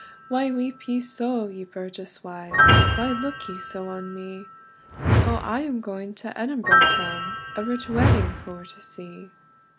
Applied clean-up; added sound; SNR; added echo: none; Whoosh, swoosh, swish + Piano; -5 dB; none.